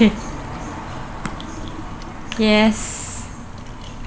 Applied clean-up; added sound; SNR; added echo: none; Liquid; 20 dB; none.